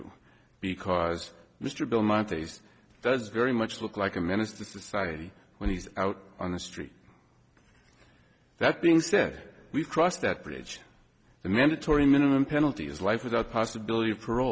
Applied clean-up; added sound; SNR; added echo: none; none; none; none.